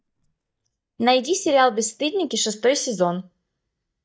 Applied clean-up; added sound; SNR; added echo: neural mask model DeepFilterNet 3.